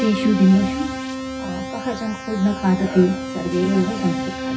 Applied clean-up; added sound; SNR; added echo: none; Keyboard (musical); 7 dB; reverberation time 0.4 s.